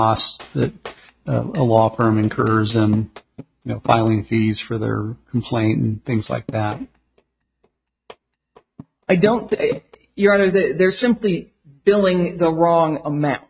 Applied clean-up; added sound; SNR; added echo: neural mask model RNNoise.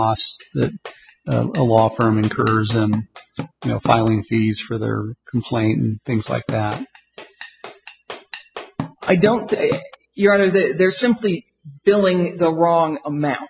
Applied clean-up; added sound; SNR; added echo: classical method spectral subtraction.